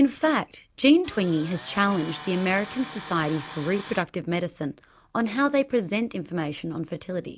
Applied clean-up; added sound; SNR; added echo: none; Tools; 15 dB; none.